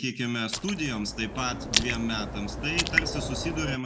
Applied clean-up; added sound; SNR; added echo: none; Raindrop; 0 dB; none.